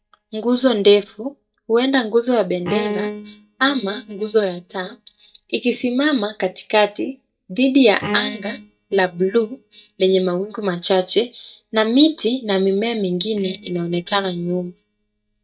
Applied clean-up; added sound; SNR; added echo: neural mask model DeepFilterNet 3.